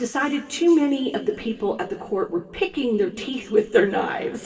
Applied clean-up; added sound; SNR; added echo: none; none; none; reverberation time 1.6 s.